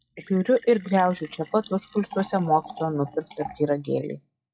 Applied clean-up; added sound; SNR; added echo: classical method log-MMSE.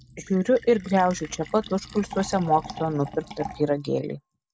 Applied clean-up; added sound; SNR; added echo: none; Fill (with liquid); 16 dB; none.